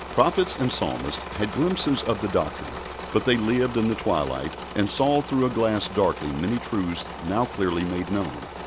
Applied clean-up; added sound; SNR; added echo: none; Engine / Mechanisms; 11 dB; none.